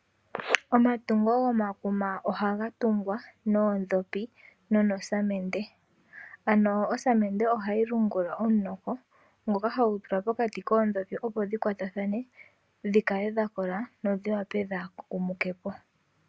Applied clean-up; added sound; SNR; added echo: none; none; none; none.